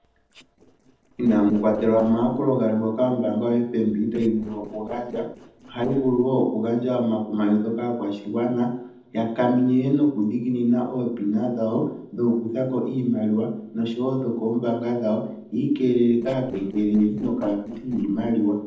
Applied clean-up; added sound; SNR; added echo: neural separator model SepFormer DNS4.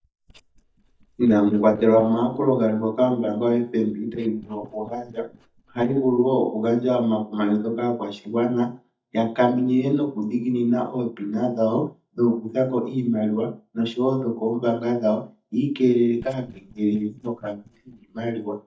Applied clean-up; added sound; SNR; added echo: neural mask model DeepFilterNet 3.